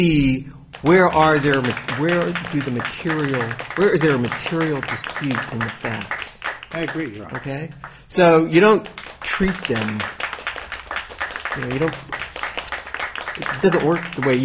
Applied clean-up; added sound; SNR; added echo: none; Applause / Crowd; 9 dB; none.